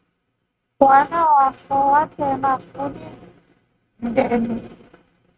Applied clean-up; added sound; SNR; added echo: neural mask model RNNoise.